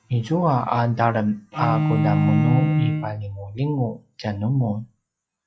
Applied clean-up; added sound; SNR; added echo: classical method log-MMSE.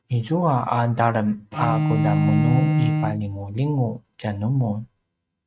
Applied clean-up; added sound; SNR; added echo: neural mask model RNNoise.